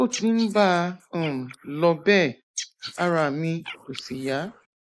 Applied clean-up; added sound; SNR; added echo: neural mask model Resemble Enhance denoiser.